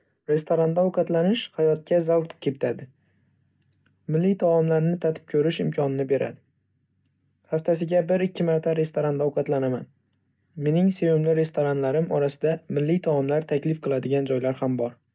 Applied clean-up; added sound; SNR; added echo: none; none; none; none.